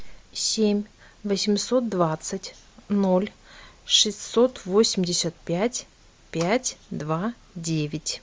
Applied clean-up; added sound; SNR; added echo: none; none; none; none.